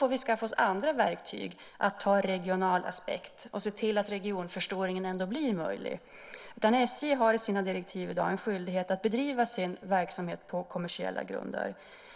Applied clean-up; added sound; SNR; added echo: none; none; none; none.